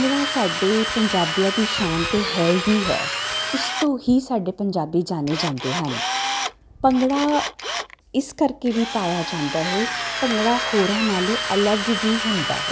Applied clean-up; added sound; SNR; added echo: none; Drill; 4 dB; none.